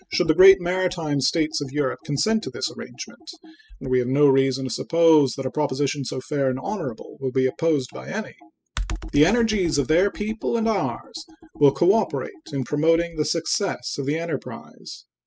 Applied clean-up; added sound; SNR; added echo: classical method spectral subtraction.